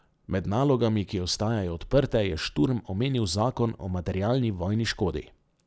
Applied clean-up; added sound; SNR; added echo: none; none; none; none.